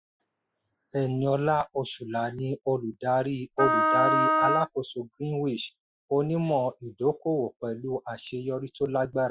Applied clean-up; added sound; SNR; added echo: classical method Wiener filter.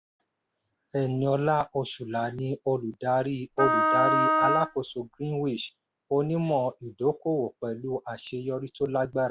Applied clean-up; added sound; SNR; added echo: none; Wind instrument, woodwind instrument; -3 dB; none.